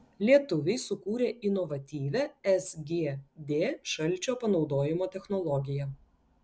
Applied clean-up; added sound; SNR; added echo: none; none; none; none.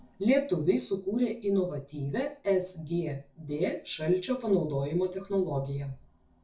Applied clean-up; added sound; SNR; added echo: none; none; none; reverberation time 0.3 s.